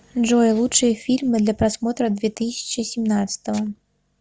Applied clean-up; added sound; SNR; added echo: none; none; none; none.